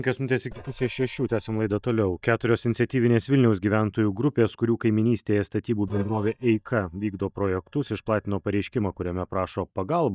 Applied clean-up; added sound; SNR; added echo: neural mask model DeepFilterNet 3.